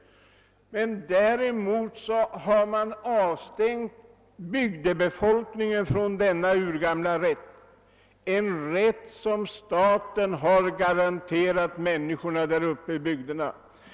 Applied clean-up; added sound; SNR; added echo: none; none; none; none.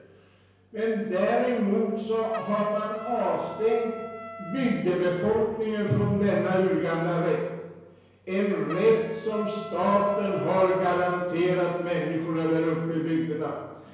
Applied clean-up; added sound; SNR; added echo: none; Trumpet; 18 dB; reverberation time 1.0 s.